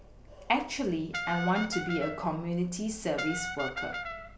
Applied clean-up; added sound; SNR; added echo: none; Brass instrument; 4 dB; none.